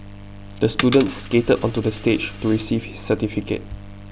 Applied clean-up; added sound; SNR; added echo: none; Coin (dropping); 14 dB; none.